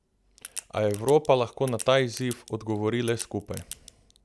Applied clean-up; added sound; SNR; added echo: none; Crack; 16 dB; none.